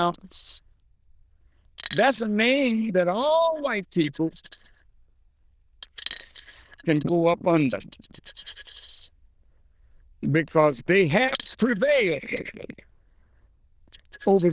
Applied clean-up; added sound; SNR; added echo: neural diffusion model UNIVERSE++.